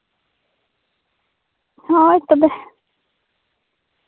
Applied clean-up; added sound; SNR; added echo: none; none; none; none.